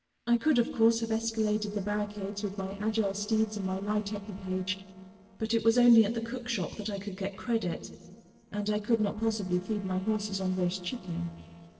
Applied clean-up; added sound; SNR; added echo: neural separator model SepFormer DNS4.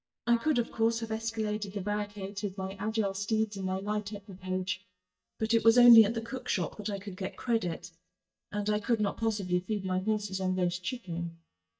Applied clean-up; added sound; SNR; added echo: neural mask model DeepFilterNet 3.